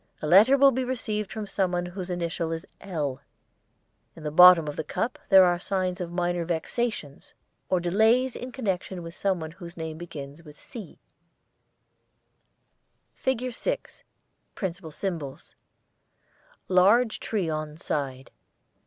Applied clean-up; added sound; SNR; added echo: none; none; none; none.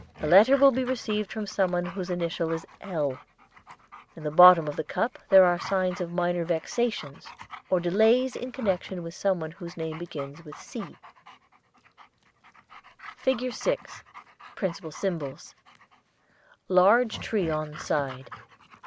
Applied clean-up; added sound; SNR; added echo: none; Dog; 19 dB; none.